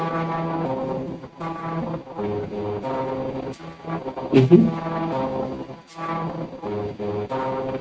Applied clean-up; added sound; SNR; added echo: neural mask model RNNoise.